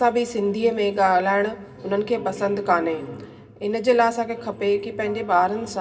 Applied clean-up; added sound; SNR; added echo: none; none; none; reverberation time 0.4 s.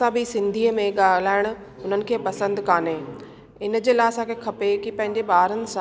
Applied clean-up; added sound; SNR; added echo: none; none; none; none.